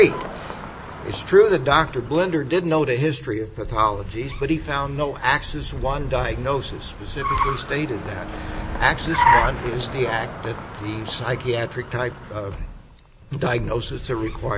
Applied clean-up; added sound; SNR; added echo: none; Car; 5 dB; none.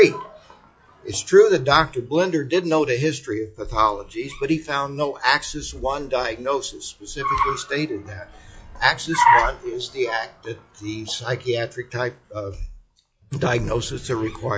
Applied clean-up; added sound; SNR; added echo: classical method log-MMSE.